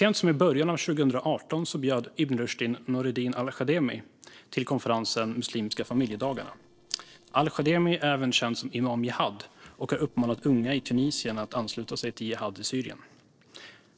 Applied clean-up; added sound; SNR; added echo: neural separator model SepFormer DNS4.